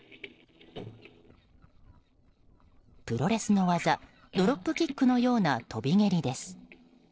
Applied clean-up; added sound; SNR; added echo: neural separator model SepFormer DNS4.